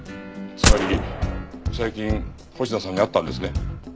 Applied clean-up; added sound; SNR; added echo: none; Gunshot, gunfire; -1 dB; none.